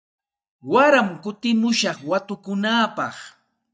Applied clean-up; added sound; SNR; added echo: neural mask model DeepFilterNet 3.